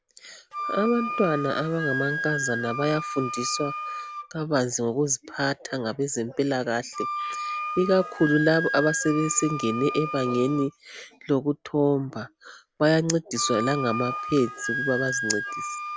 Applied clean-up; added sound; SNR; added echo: none; Wind instrument, woodwind instrument; 7 dB; none.